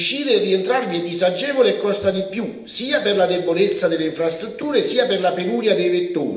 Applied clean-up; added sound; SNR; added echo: neural separator model SepFormer DNS4.